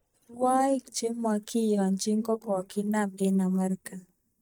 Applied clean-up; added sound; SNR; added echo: neural mask model DeepFilterNet 3.